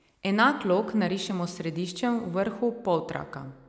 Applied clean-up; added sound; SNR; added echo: none; none; none; none.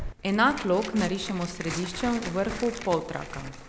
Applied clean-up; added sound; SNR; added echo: none; Tearing; 10 dB; none.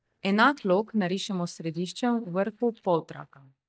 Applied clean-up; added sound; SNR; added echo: neural mask model DeepFilterNet 3.